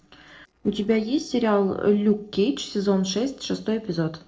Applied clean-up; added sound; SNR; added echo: neural separator model SepFormer DNS4.